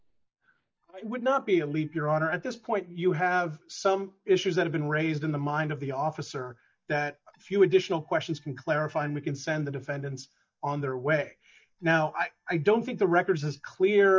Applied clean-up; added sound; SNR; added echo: neural mask model DeepFilterNet 3.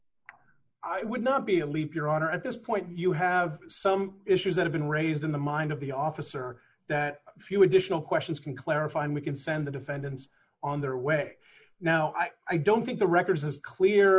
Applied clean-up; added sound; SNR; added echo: neural mask model Resemble Enhance denoiser.